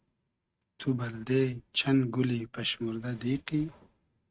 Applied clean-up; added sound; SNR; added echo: neural mask model RNNoise.